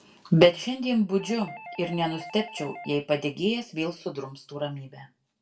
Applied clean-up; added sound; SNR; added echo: none; Doorbell; 16 dB; reverberation time 0.2 s.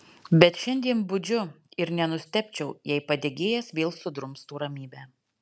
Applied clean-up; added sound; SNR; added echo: none; none; none; none.